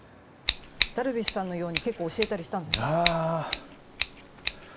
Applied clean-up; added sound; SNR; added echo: none; Scissors; -1 dB; none.